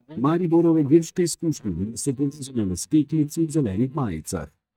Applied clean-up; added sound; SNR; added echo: neural mask model DeepFilterNet 3.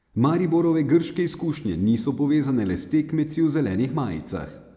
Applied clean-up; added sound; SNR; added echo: none; none; none; none.